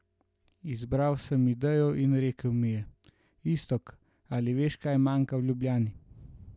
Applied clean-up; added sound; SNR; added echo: none; none; none; none.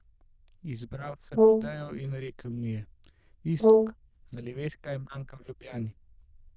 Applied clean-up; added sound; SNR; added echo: neural diffusion model UNIVERSE++.